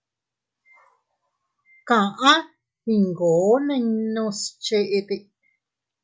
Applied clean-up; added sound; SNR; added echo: none; none; none; none.